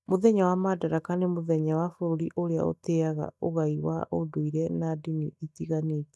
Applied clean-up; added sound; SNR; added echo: neural mask model DeepFilterNet 3.